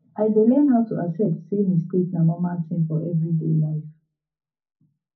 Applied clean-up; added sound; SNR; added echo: none; none; none; reverberation time 0.4 s.